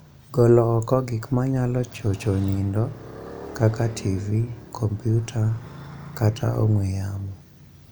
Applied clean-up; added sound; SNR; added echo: none; Motorcycle; 17 dB; none.